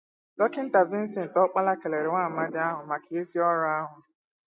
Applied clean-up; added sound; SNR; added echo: neural mask model DeepFilterNet 3.